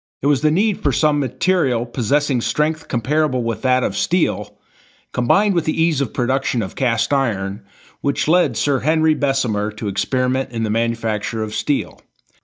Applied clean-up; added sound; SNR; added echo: neural mask model DeepFilterNet 3.